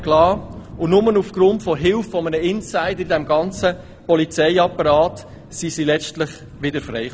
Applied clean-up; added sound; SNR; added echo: none; Thunder; 18 dB; none.